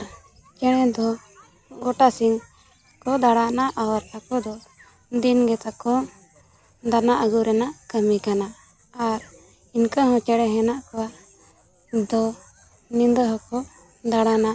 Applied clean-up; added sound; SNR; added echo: none; none; none; none.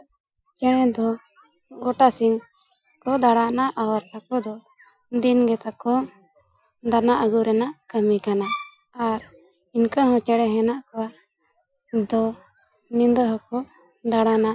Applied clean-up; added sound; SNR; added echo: classical method Wiener filter.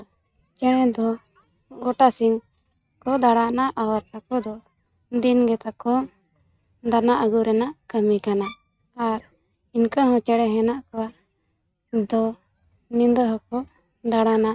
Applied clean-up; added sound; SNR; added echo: neural mask model RNNoise.